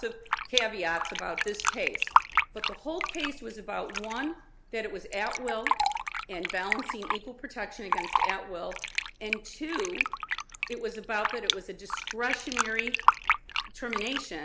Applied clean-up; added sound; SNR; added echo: none; Fill (with liquid); -4 dB; none.